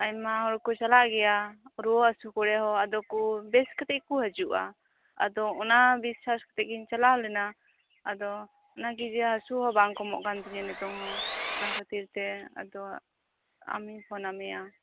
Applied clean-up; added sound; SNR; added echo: none; Sawing; 4 dB; none.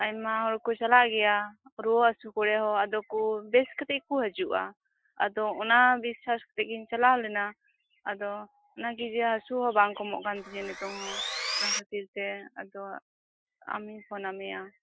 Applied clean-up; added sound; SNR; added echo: classical method Wiener filter.